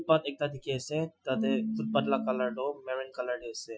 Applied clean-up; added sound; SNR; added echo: classical method Wiener filter.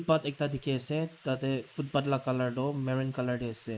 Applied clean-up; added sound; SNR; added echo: neural mask model Resemble Enhance denoiser.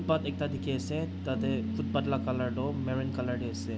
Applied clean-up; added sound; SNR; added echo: none; Piano; 3 dB; none.